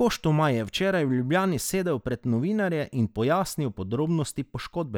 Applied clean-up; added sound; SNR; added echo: none; none; none; none.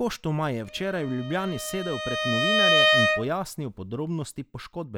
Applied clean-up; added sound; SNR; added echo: none; Bowed string instrument; -4 dB; none.